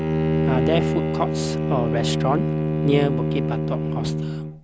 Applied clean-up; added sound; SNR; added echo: none; Bowed string instrument; -4 dB; none.